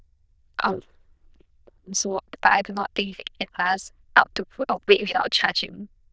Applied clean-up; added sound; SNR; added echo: neural diffusion model UNIVERSE++.